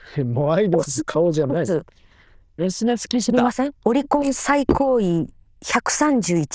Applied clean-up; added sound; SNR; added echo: neural diffusion model UNIVERSE++.